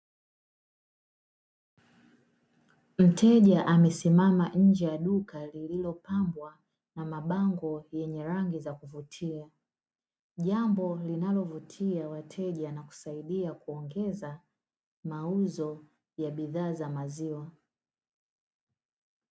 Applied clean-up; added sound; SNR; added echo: none; none; none; none.